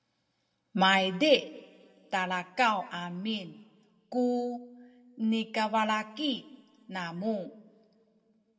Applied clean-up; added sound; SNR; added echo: none; none; none; reverberation time 1.0 s.